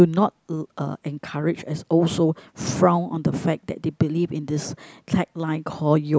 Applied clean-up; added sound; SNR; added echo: none; none; none; none.